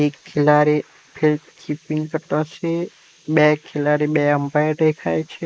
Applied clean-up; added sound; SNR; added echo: neural mask model Resemble Enhance denoiser.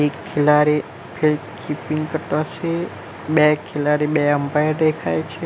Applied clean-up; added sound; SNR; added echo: none; none; none; none.